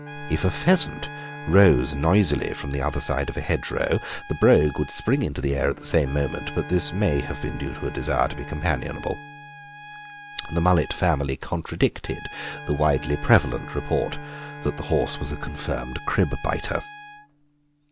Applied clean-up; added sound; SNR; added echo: none; Bowed string instrument + Trumpet; 15 dB; none.